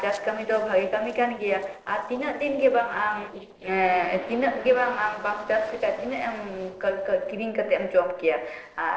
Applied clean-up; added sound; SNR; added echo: neural separator model SepFormer DNS4.